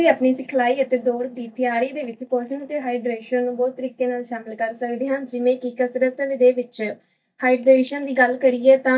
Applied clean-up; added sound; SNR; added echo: neural mask model DeepFilterNet 3.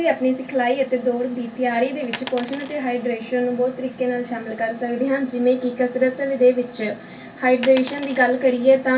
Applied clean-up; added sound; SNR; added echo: none; Coin (dropping); 11 dB; reverberation time 0.2 s.